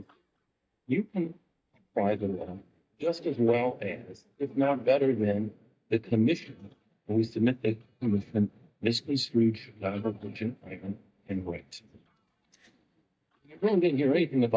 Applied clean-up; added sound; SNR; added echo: neural mask model DeepFilterNet 3.